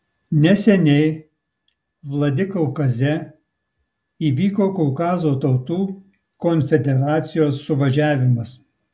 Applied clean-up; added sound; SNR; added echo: none; none; none; none.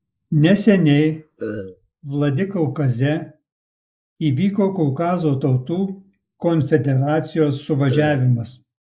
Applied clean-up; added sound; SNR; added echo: neural mask model Resemble Enhance denoiser.